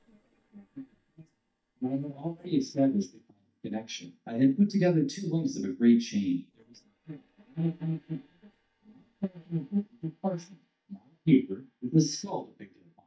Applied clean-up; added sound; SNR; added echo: neural mask model DeepFilterNet 3.